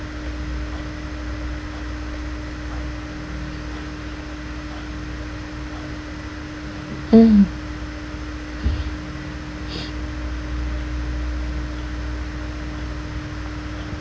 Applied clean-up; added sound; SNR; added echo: none; none; none; none.